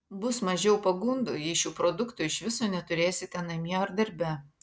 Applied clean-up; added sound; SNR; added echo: none; none; none; none.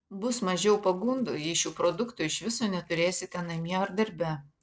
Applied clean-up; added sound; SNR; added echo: neural separator model SepFormer DNS4.